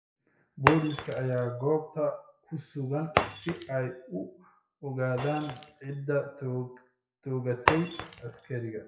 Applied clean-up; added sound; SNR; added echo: classical method WPE with log-MMSE.